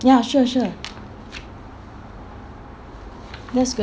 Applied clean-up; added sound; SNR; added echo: none; none; none; none.